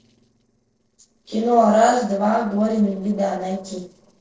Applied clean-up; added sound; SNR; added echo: neural separator model SepFormer DNS4.